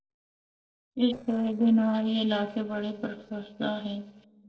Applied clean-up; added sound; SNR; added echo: neural separator model SepFormer DNS4.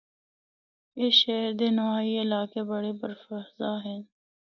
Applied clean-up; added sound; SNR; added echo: none; none; none; none.